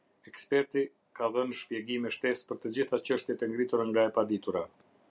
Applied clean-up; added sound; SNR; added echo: none; none; none; none.